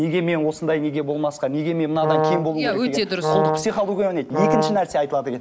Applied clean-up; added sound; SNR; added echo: none; Brass instrument; 0 dB; none.